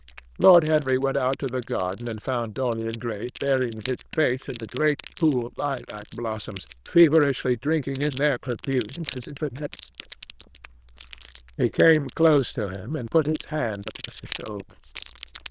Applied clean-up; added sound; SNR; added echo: neural diffusion model UNIVERSE++.